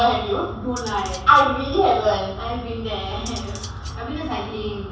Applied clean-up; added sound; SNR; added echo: none; Cutlery, silverware; 19 dB; reverberation time 0.7 s.